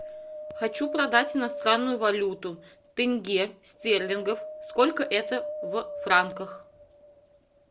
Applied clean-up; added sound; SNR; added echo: none; Wind; 11 dB; none.